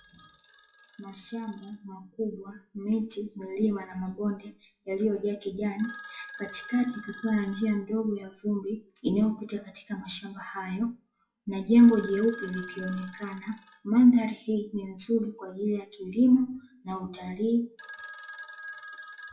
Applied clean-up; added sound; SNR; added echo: classical method WPE with log-MMSE.